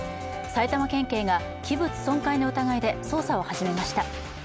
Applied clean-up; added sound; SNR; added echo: none; Wind instrument, woodwind instrument; 15 dB; none.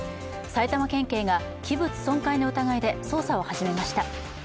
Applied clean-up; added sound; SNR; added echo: none; none; none; none.